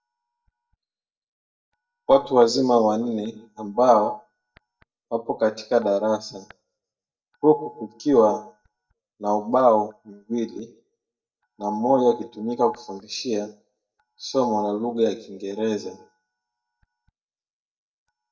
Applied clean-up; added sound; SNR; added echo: neural mask model DeepFilterNet 3.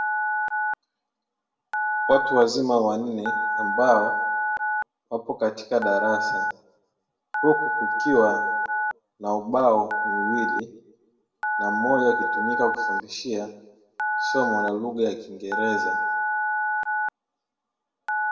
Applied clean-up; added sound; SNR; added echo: none; Telephone; 1 dB; reverberation time 0.6 s.